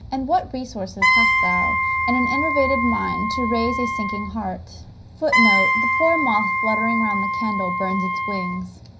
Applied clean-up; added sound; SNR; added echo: none; Wind instrument, woodwind instrument; -3 dB; reverberation time 0.5 s.